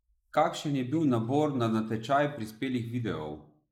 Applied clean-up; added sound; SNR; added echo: neural mask model Resemble Enhance denoiser.